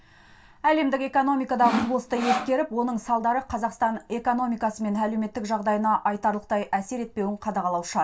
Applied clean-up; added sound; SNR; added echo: none; Sawing; 2 dB; reverberation time 0.2 s.